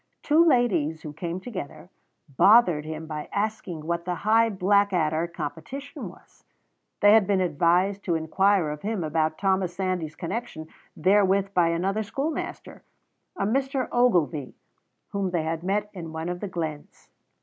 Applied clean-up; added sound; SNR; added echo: none; none; none; none.